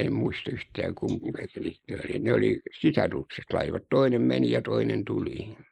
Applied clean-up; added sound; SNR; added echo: neural mask model Resemble Enhance denoiser.